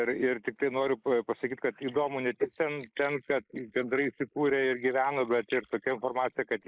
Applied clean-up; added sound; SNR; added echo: neural mask model Resemble Enhance denoiser.